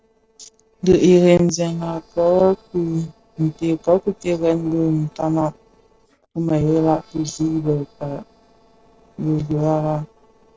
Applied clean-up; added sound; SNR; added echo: neural separator model SepFormer DNS4.